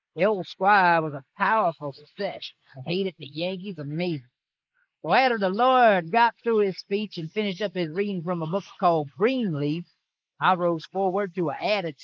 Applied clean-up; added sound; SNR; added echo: neural mask model Resemble Enhance denoiser.